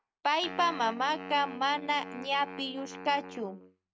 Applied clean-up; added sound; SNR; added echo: neural mask model RNNoise.